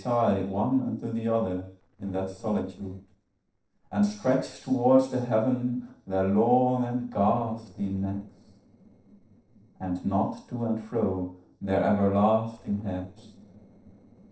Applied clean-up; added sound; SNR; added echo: neural separator model SepFormer DNS4.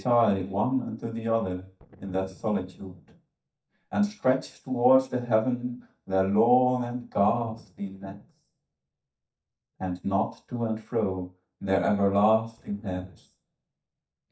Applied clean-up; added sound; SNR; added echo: neural mask model DeepFilterNet 3.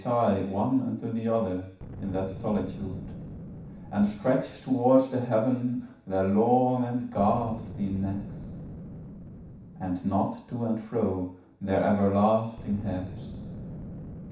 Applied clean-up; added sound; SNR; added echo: none; Boom; 14 dB; reverberation time 0.7 s.